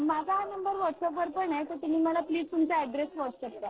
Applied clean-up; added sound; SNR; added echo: neural separator model SepFormer DNS4.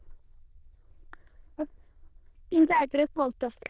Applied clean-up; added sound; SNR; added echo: neural diffusion model UNIVERSE++.